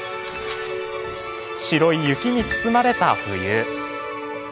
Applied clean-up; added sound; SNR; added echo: none; none; none; none.